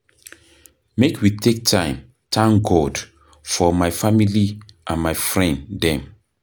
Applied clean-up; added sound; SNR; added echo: none; none; none; none.